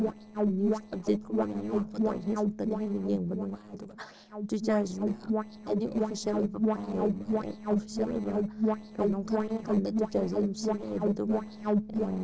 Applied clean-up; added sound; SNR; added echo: neural separator model SepFormer DNS4.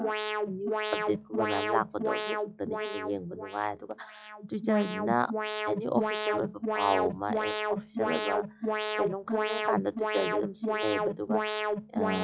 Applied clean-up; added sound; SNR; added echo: classical method log-MMSE.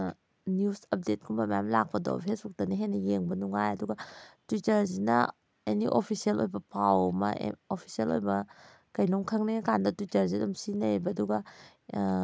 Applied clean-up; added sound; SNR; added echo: none; none; none; none.